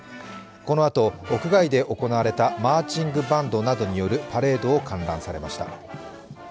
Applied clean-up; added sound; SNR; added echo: none; none; none; none.